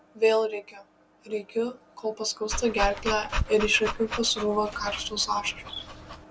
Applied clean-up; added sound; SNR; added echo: none; Dog; 6 dB; none.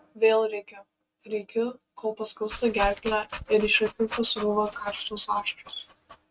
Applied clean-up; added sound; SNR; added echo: neural mask model RNNoise.